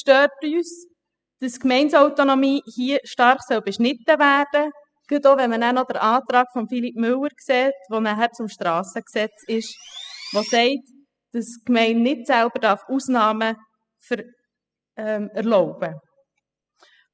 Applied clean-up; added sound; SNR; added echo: classical method spectral subtraction.